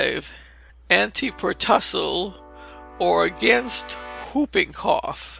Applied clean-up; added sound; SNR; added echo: none; Keyboard (musical); 18 dB; none.